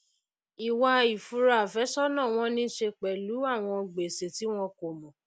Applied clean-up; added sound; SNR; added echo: none; none; none; none.